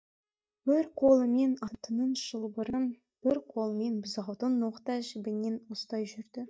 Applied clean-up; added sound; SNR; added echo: neural mask model DeepFilterNet 3.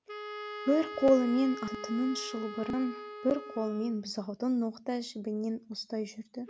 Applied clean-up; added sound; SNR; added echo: none; Wind instrument, woodwind instrument; 12 dB; none.